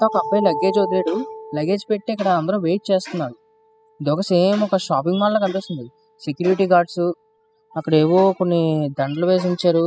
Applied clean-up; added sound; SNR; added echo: classical method spectral subtraction.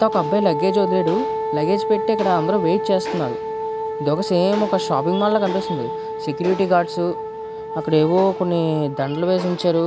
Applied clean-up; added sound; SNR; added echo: none; Wind instrument, woodwind instrument; 6 dB; none.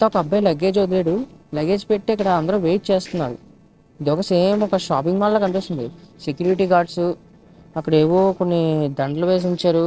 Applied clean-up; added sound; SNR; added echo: neural separator model SepFormer DNS4.